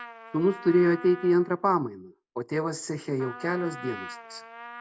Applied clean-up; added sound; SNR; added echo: none; Trumpet; 16 dB; none.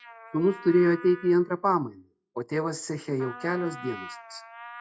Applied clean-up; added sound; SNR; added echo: classical method log-MMSE.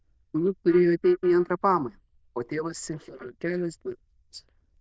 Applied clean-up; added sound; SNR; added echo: neural diffusion model UNIVERSE++.